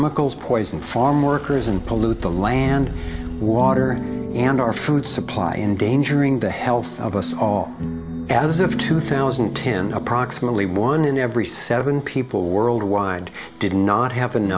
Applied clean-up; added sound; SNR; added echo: none; none; none; none.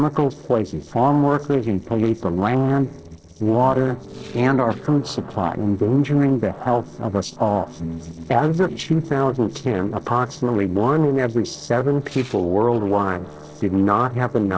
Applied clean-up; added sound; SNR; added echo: neural separator model SepFormer DNS4.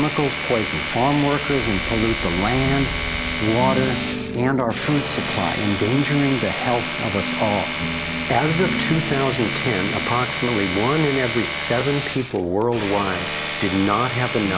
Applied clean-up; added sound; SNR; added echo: none; Domestic sounds, home sounds; 3 dB; none.